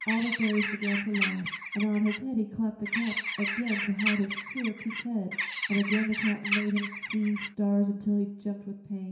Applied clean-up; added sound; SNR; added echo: none; Bird; 3 dB; reverberation time 0.7 s.